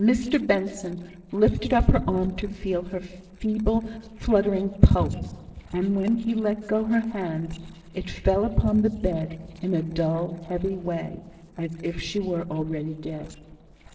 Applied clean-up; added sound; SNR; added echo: neural separator model SepFormer DNS4.